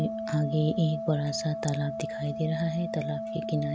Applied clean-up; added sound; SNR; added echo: none; Organ; 5 dB; none.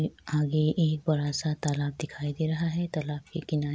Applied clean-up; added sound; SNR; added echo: none; none; none; none.